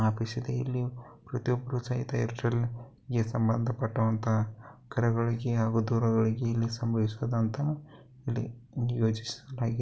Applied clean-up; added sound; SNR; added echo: none; none; none; none.